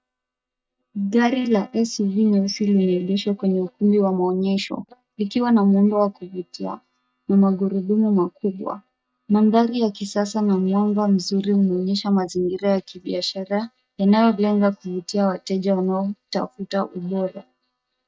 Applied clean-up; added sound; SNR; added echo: neural mask model DeepFilterNet 3.